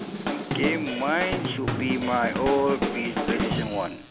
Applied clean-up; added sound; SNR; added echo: none; Drum kit; 2 dB; none.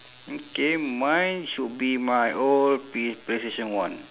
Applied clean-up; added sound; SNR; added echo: none; none; none; none.